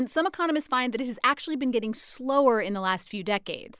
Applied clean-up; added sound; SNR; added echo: none; none; none; none.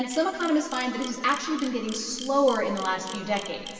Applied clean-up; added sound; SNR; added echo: none; Camera; 17 dB; reverberation time 2.5 s.